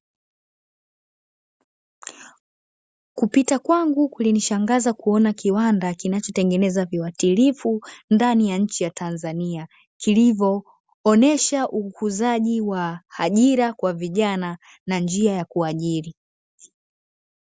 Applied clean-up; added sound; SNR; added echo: none; none; none; none.